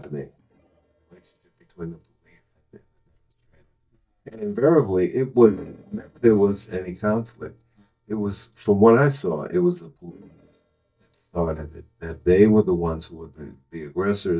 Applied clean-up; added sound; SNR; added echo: neural mask model DeepFilterNet 3.